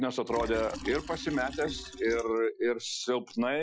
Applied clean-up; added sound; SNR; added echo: classical method Wiener filter.